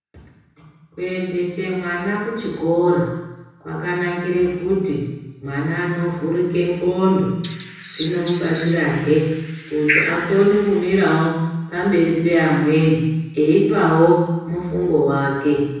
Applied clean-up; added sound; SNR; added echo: none; Bird; 8 dB; reverberation time 1.1 s.